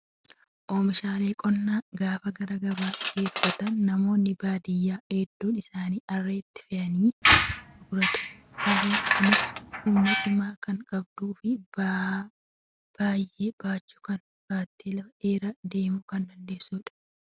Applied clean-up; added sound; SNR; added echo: none; Squeak + Cutlery, silverware; -1 dB; none.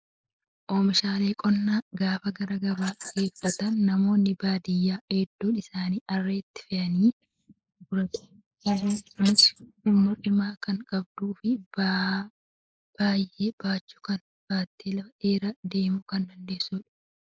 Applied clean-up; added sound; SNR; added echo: neural mask model Resemble Enhance denoiser.